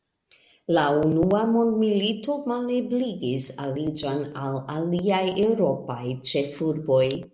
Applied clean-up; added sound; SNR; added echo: none; none; none; none.